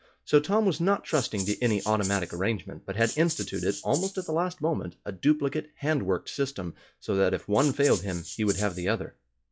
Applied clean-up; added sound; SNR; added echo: classical method log-MMSE.